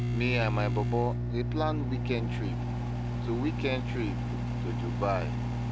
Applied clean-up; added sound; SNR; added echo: none; Microwave oven; -3 dB; none.